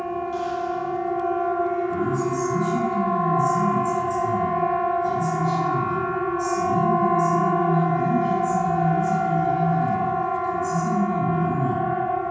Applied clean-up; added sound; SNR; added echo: none; Siren; -4 dB; reverberation time 1.2 s.